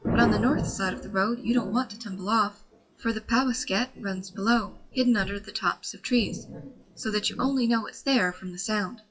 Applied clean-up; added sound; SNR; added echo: classical method WPE with log-MMSE.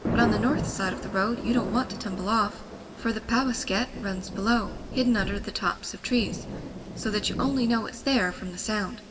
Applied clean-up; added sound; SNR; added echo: none; Thunder / Rain; 7 dB; reverberation time 1.3 s.